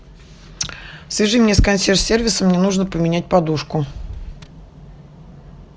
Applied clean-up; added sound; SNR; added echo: none; none; none; none.